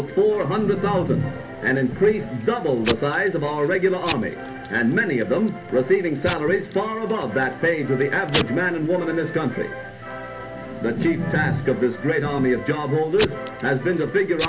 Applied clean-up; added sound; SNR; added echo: none; Packing tape, duct tape / Tearing; 10 dB; reverberation time 0.3 s.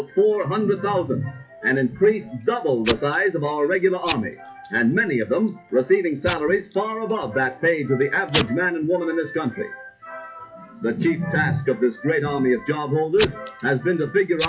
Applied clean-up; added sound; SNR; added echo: classical method WPE with log-MMSE.